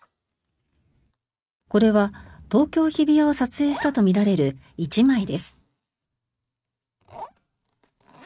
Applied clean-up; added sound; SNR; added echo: neural mask model RNNoise.